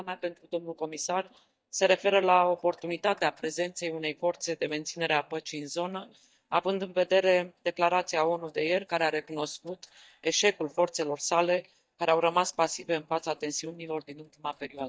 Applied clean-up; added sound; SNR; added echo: neural mask model DeepFilterNet 3.